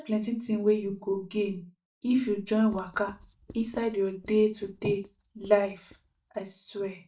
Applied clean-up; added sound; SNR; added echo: neural mask model DeepFilterNet 3.